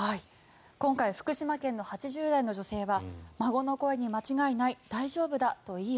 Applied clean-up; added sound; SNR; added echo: none; none; none; none.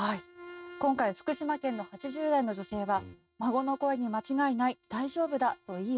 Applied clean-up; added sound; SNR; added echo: neural mask model RNNoise.